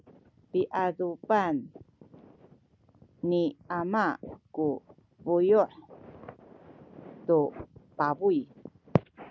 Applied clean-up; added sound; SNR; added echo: none; none; none; none.